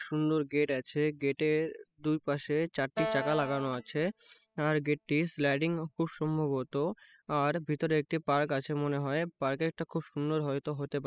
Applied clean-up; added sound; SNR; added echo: classical method spectral subtraction.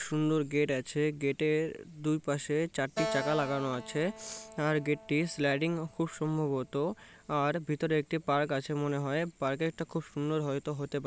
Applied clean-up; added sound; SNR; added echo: none; Keyboard (musical); 15 dB; none.